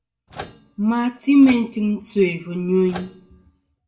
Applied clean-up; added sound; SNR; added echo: none; Microwave oven; 19 dB; reverberation time 0.4 s.